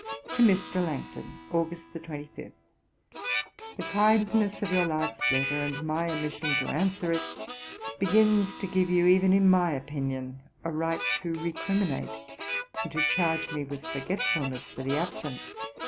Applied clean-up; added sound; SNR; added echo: none; Harmonica; 7 dB; none.